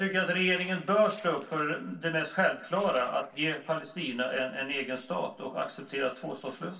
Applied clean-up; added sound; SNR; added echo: neural separator model SepFormer DNS4.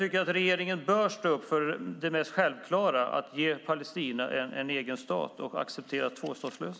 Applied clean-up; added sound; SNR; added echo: none; none; none; none.